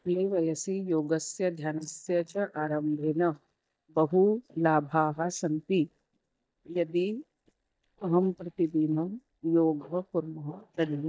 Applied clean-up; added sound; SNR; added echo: neural mask model DeepFilterNet 3.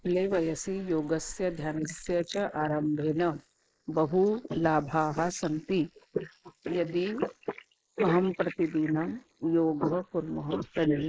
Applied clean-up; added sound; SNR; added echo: neural mask model Resemble Enhance denoiser.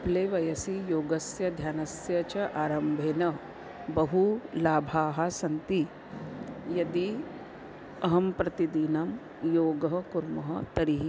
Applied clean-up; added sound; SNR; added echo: none; none; none; none.